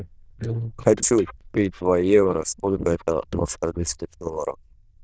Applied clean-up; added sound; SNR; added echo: neural diffusion model UNIVERSE++.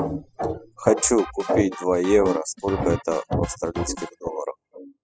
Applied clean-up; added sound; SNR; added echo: classical method spectral subtraction.